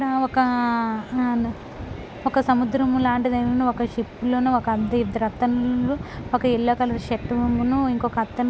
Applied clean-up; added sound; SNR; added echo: none; none; none; none.